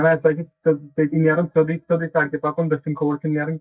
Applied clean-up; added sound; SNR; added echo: neural mask model DeepFilterNet 3.